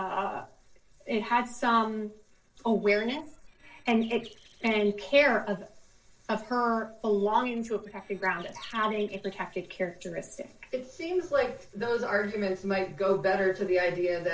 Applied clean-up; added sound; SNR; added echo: neural separator model SepFormer DNS4.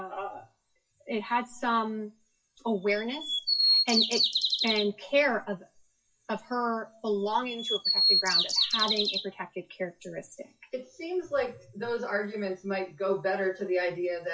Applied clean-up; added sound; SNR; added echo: classical method WPE with log-MMSE.